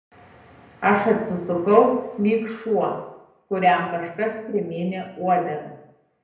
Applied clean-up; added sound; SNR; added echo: none; none; none; reverberation time 0.7 s.